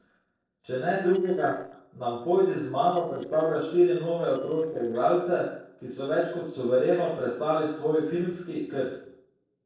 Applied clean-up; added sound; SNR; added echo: neural separator model SepFormer DNS4.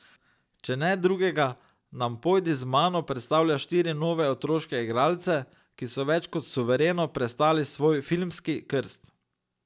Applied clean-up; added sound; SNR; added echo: none; none; none; none.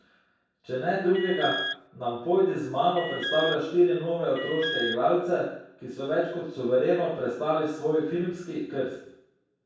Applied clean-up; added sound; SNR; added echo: none; Alarm; 7 dB; reverberation time 0.7 s.